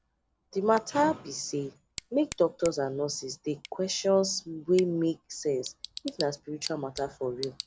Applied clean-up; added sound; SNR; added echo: none; Tick / Bicycle; 17 dB; none.